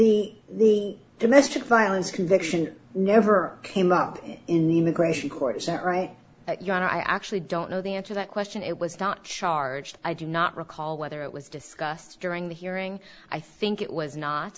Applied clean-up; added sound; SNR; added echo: none; none; none; none.